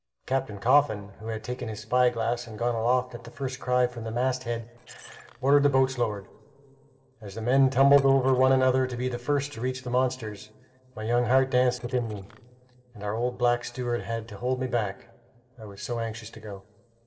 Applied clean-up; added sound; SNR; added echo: neural separator model SepFormer DNS4.